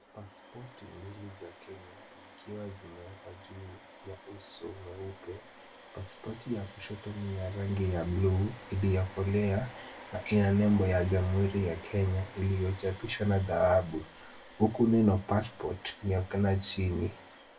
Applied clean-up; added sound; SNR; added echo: none; Domestic sounds, home sounds; 19 dB; reverberation time 0.2 s.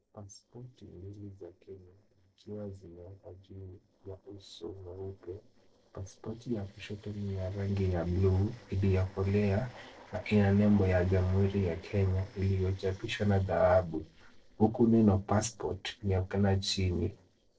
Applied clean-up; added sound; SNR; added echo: neural separator model SepFormer DNS4.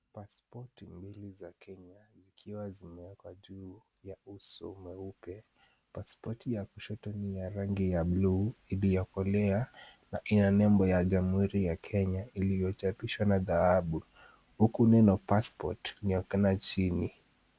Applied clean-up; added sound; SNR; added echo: none; none; none; none.